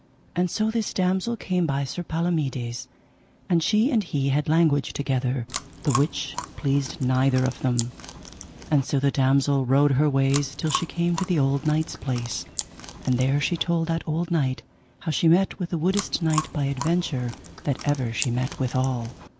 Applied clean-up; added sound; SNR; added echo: none; Chewing, mastication; 12 dB; none.